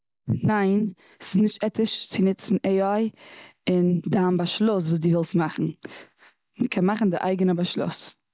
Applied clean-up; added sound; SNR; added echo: none; none; none; none.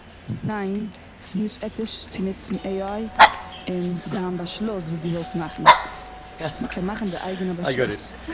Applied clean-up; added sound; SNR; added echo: none; Dog; -4 dB; none.